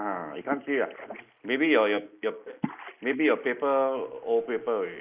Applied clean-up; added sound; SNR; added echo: neural mask model Resemble Enhance denoiser.